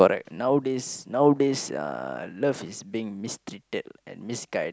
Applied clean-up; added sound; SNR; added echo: none; none; none; none.